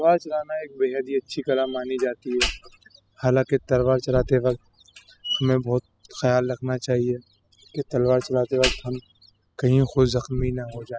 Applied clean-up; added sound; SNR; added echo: classical method spectral subtraction.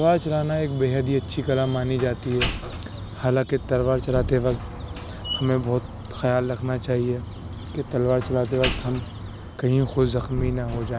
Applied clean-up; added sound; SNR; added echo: none; Slam; 8 dB; none.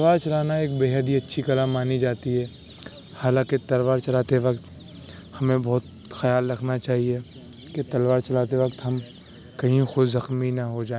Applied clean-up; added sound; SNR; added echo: none; none; none; none.